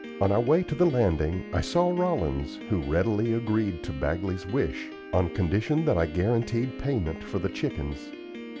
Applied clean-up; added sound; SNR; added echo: none; Piano; 12 dB; none.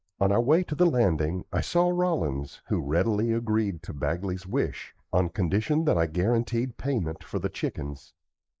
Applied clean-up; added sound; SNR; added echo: neural mask model Resemble Enhance denoiser.